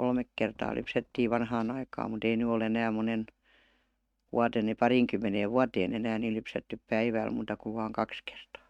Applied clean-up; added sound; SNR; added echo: neural mask model RNNoise.